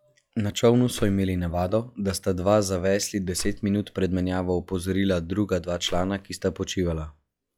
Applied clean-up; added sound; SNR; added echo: classical method log-MMSE.